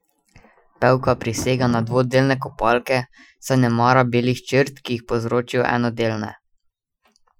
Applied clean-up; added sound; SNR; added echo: classical method Wiener filter.